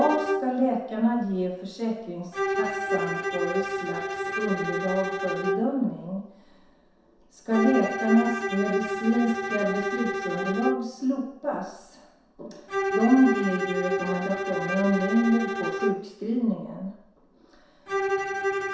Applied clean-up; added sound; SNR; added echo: none; Bowed string instrument; 3 dB; reverberation time 0.7 s.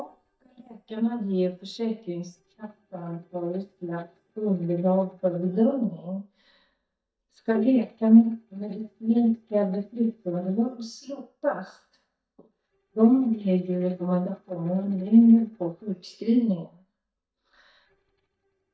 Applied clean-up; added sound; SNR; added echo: neural mask model DeepFilterNet 3.